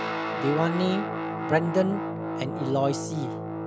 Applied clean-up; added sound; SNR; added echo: none; Guitar; 3 dB; none.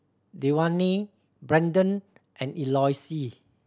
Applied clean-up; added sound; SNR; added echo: none; none; none; none.